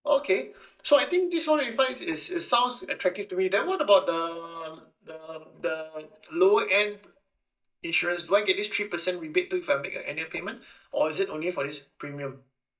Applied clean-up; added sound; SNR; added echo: neural mask model DeepFilterNet 3.